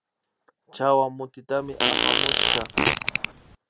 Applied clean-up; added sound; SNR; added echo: none; Fart; -5 dB; none.